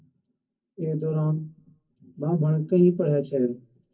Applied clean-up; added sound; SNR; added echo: none; none; none; reverberation time 0.3 s.